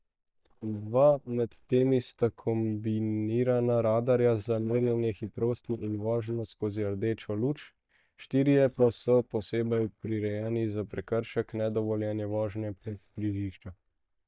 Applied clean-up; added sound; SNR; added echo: neural mask model DeepFilterNet 3.